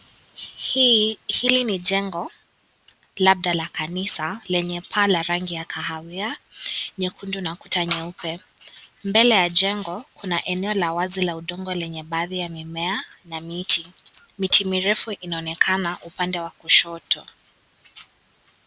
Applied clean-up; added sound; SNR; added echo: none; none; none; none.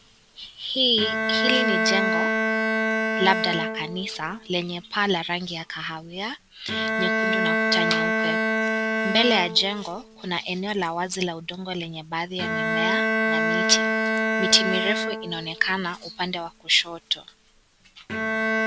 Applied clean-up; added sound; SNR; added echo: none; Bowed string instrument; -1 dB; none.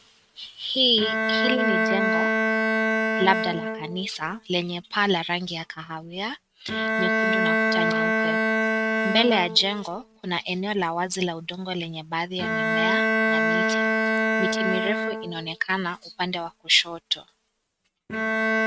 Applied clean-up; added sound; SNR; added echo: neural mask model RNNoise.